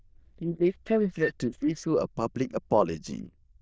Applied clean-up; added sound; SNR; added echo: neural diffusion model UNIVERSE++.